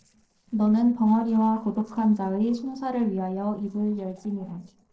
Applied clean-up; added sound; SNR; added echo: neural separator model SepFormer DNS4.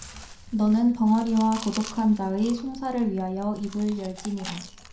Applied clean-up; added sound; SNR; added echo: none; Chewing, mastication; 17 dB; reverberation time 0.4 s.